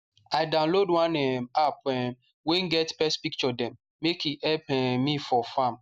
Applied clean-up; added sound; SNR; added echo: none; none; none; none.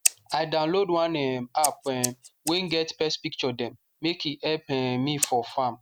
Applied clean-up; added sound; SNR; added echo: none; Scissors; 8 dB; none.